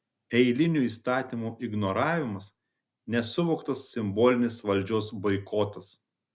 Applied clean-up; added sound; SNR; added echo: none; none; none; none.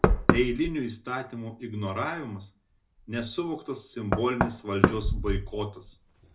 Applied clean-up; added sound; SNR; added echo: none; Knock; -2 dB; reverberation time 0.2 s.